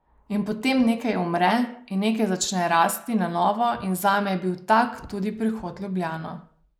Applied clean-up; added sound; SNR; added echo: neural mask model Resemble Enhance denoiser.